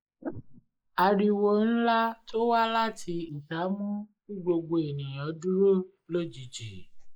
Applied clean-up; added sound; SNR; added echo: neural mask model Resemble Enhance denoiser.